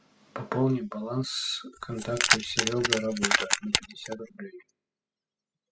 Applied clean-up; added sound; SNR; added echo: classical method spectral subtraction.